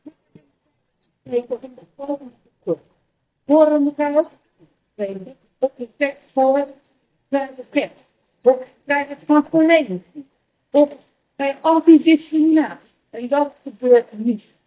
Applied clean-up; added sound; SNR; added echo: neural mask model DeepFilterNet 3.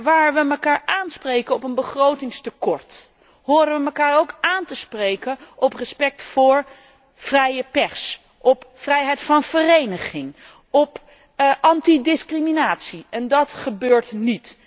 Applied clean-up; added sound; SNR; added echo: none; none; none; none.